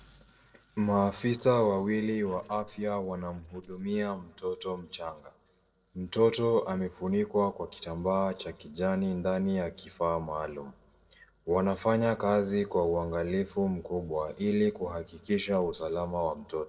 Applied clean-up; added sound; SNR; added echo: neural separator model SepFormer DNS4.